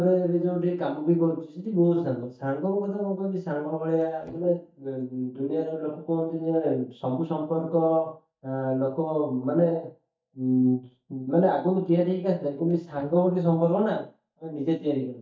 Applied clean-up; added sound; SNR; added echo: neural mask model DeepFilterNet 3.